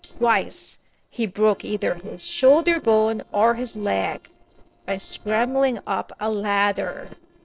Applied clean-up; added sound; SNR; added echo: neural separator model SepFormer DNS4.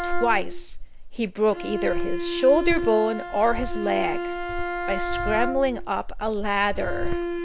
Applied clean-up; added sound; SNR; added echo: none; Cricket + Bowed string instrument; 2 dB; none.